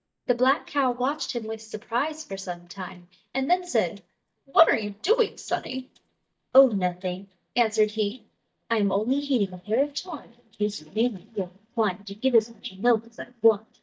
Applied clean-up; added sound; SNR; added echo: neural mask model DeepFilterNet 3.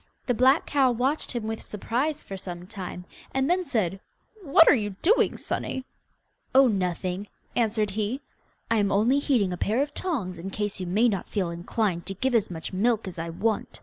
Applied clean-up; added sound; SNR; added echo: none; none; none; none.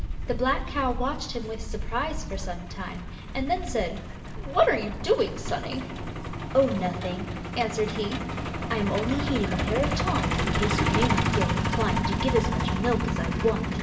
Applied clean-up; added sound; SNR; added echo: none; Truck; 0 dB; reverberation time 0.8 s.